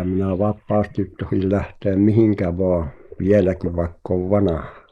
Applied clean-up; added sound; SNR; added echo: neural mask model Resemble Enhance denoiser.